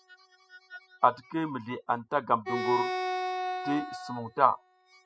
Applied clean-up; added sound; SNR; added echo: classical method spectral subtraction.